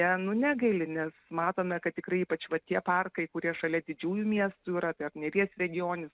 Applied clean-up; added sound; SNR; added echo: none; none; none; none.